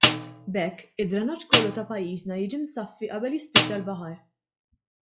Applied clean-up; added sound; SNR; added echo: classical method log-MMSE.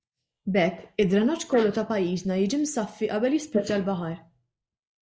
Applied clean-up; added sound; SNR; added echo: neural mask model Resemble Enhance denoiser.